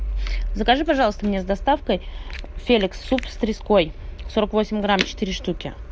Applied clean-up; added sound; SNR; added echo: none; none; none; none.